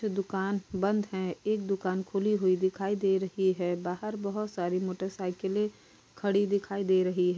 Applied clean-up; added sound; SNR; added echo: none; none; none; none.